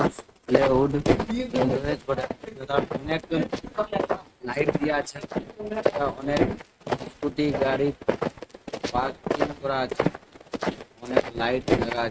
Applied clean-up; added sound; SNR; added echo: neural mask model RNNoise.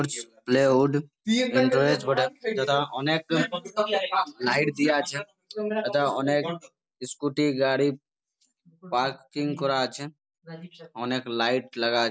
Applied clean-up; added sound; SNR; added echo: none; none; none; none.